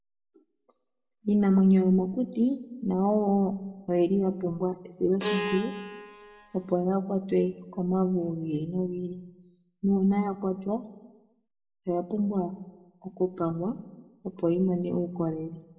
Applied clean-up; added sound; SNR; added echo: none; Bowed string instrument; 8 dB; reverberation time 0.7 s.